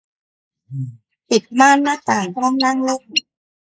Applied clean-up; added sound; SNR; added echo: neural mask model Resemble Enhance denoiser.